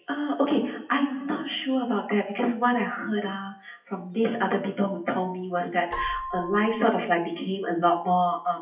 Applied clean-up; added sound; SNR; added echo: classical method WPE with log-MMSE.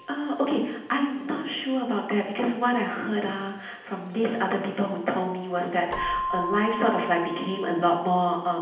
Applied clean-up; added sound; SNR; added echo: none; Keyboard (musical); 11 dB; reverberation time 0.8 s.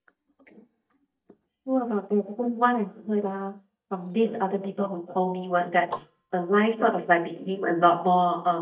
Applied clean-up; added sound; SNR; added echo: neural mask model DeepFilterNet 3.